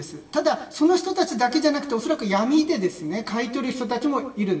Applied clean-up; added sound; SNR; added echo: none; none; none; reverberation time 0.8 s.